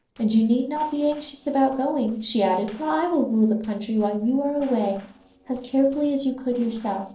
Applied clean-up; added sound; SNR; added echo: neural separator model SepFormer DNS4.